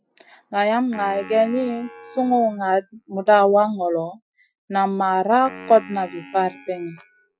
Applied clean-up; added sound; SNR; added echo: classical method Wiener filter.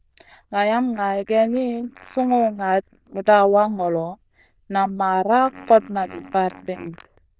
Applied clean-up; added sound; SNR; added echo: neural diffusion model UNIVERSE++.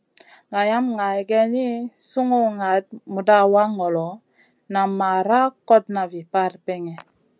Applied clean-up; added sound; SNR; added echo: none; none; none; none.